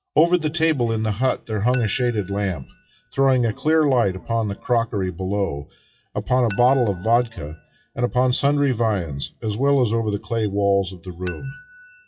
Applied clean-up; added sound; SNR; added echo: classical method WPE with log-MMSE.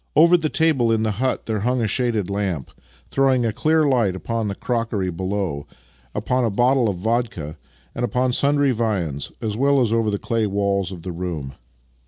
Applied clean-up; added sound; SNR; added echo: none; none; none; none.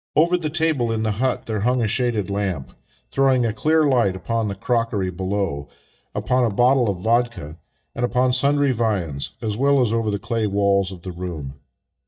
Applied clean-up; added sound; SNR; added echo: neural mask model DeepFilterNet 3.